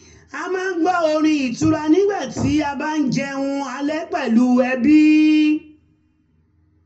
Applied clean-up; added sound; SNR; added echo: none; none; none; reverberation time 0.4 s.